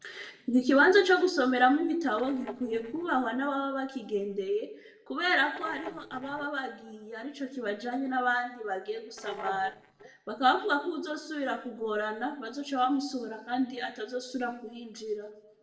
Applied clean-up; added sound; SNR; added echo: neural separator model SepFormer DNS4.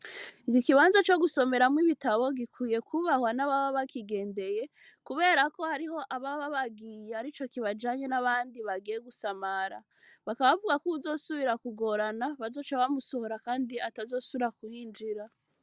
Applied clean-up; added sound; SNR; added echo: none; none; none; none.